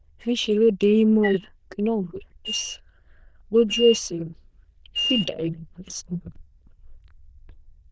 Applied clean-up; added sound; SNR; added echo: neural diffusion model UNIVERSE++.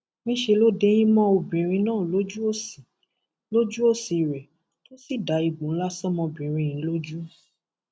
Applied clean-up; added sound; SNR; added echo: none; none; none; none.